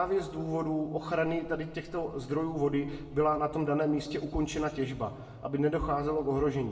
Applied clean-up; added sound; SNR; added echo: none; Tick-tock; 18 dB; reverberation time 1.3 s.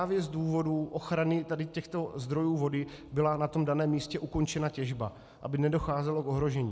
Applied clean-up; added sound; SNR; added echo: none; none; none; none.